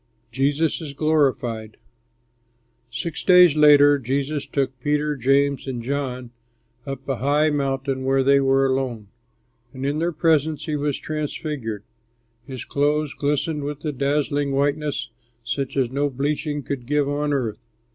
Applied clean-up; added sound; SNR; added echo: none; none; none; none.